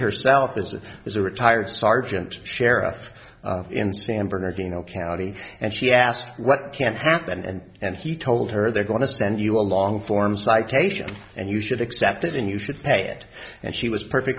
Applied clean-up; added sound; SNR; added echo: none; none; none; none.